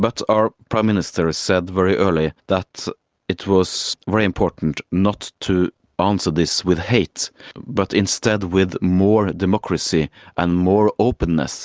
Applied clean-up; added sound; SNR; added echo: none; none; none; none.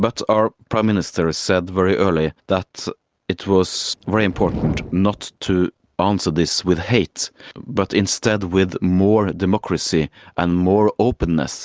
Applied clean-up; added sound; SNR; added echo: none; Fire; 11 dB; none.